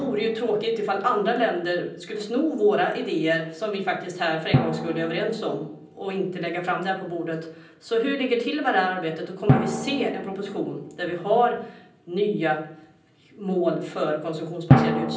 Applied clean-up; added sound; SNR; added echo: none; Drum; 4 dB; reverberation time 0.6 s.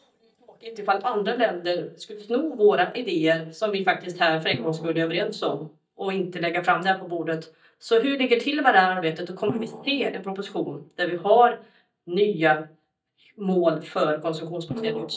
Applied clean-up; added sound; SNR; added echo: neural mask model DeepFilterNet 3.